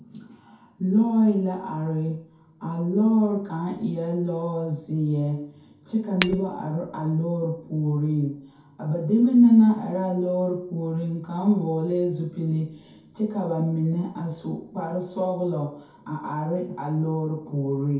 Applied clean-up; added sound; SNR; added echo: none; Shatter; 10 dB; reverberation time 0.6 s.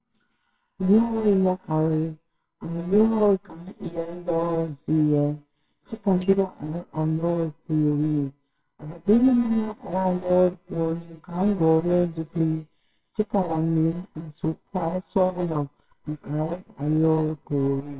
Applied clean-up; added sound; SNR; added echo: neural separator model SepFormer WHAMR!.